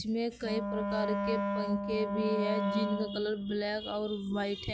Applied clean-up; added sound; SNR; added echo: none; Wind instrument, woodwind instrument; 1 dB; none.